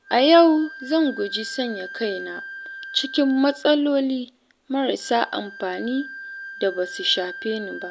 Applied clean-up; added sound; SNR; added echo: none; Wind instrument, woodwind instrument; 15 dB; none.